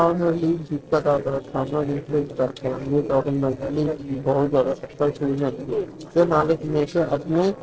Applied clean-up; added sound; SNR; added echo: neural separator model SepFormer DNS4.